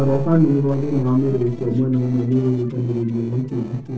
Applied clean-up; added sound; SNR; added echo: neural separator model SepFormer DNS4.